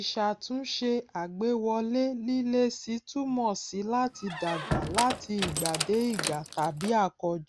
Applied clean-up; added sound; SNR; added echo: none; Squeak; 5 dB; none.